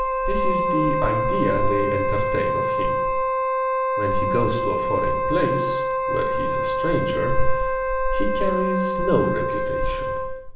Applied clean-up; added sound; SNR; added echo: none; Wind instrument, woodwind instrument; -1 dB; reverberation time 0.8 s.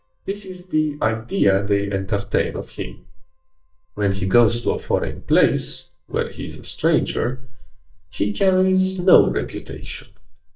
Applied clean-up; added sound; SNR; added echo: neural mask model DeepFilterNet 3.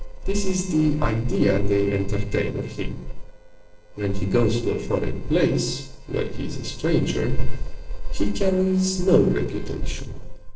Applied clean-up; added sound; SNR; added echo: neural separator model SepFormer DNS4.